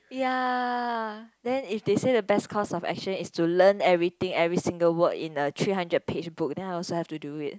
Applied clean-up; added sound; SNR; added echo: none; none; none; none.